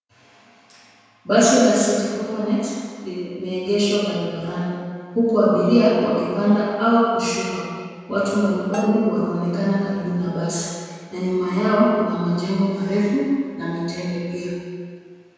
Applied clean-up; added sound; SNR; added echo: none; Bell; 18 dB; reverberation time 1.9 s.